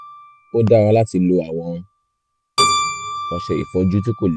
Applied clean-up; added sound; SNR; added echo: none; Keyboard (musical); 6 dB; none.